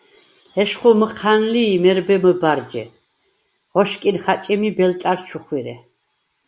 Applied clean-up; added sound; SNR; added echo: none; none; none; none.